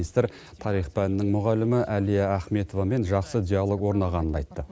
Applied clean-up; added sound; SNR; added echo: none; none; none; none.